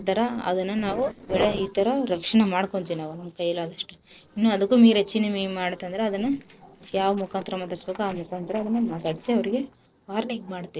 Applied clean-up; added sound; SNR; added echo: neural separator model SepFormer DNS4.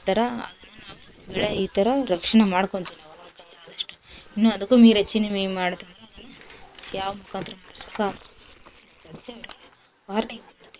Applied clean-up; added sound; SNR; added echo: neural separator model SepFormer WHAM!.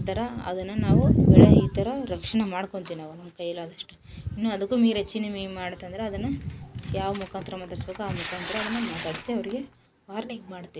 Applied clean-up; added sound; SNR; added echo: none; Tearing; 15 dB; none.